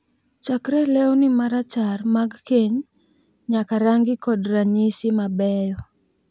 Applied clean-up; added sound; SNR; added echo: none; none; none; none.